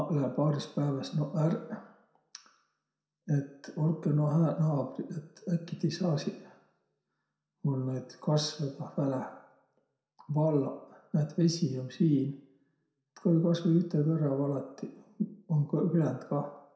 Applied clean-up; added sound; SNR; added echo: none; none; none; reverberation time 0.6 s.